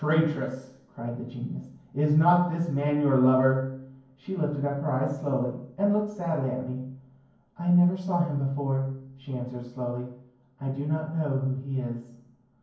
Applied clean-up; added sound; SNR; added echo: none; none; none; reverberation time 0.9 s.